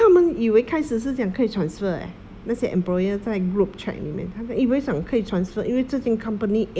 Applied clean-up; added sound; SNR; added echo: none; none; none; none.